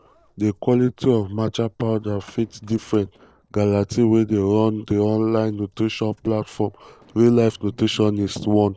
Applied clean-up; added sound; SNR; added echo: neural separator model SepFormer DNS4.